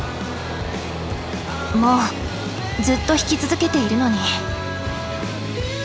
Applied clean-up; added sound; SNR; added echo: none; none; none; none.